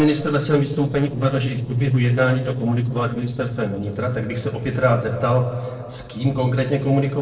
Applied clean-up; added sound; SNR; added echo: neural separator model SepFormer DNS4.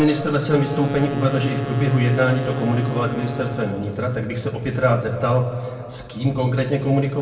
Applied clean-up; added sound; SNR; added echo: none; Wind instrument, woodwind instrument; 12 dB; reverberation time 2.0 s.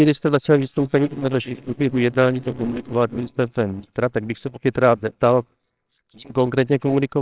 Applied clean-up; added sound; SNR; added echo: neural separator model SepFormer WHAMR!.